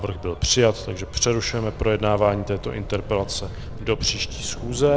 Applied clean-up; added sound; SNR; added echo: none; Gull, seagull / Waves, surf / Siren; 11 dB; none.